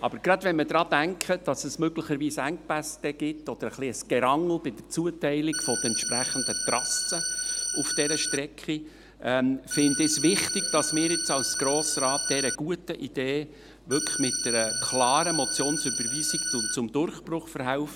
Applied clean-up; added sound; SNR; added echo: none; Organ; 1 dB; none.